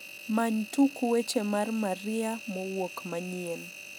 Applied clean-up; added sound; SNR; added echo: none; Engine; 14 dB; none.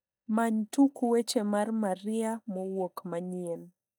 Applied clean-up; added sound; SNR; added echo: neural mask model DeepFilterNet 3.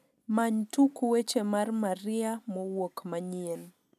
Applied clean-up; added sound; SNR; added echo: none; none; none; none.